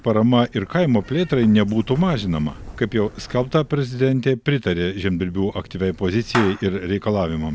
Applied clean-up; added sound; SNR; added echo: none; Meow / Clapping; 17 dB; none.